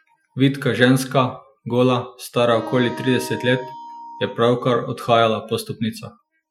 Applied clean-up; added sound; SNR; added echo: classical method Wiener filter.